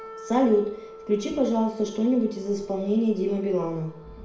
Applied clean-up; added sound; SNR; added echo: none; Wind instrument, woodwind instrument; 19 dB; reverberation time 0.5 s.